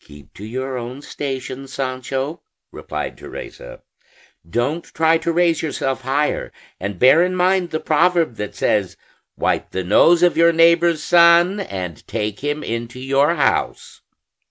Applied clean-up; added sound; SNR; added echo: none; none; none; none.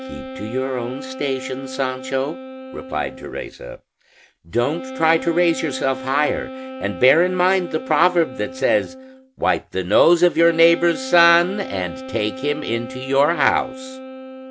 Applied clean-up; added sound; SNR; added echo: none; Wind instrument, woodwind instrument; 12 dB; none.